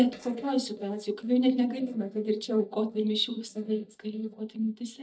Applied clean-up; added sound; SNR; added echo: neural mask model DeepFilterNet 3.